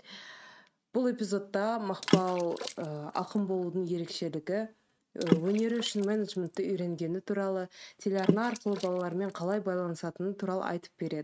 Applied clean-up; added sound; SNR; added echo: neural mask model RNNoise.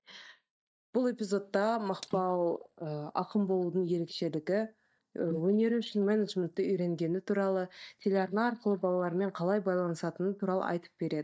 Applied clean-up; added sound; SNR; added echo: neural mask model DeepFilterNet 3.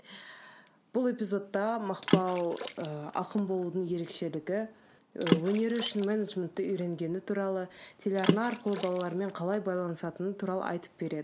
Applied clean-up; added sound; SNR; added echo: none; Water / Splash, splatter; 4 dB; none.